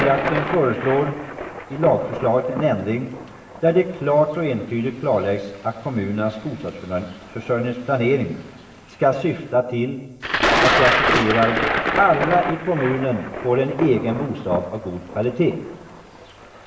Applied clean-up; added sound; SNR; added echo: none; Thunder; 5 dB; reverberation time 1.0 s.